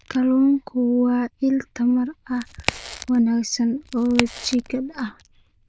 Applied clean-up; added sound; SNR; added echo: neural diffusion model UNIVERSE++.